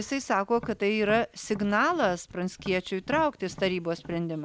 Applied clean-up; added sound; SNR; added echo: none; Tap; 18 dB; none.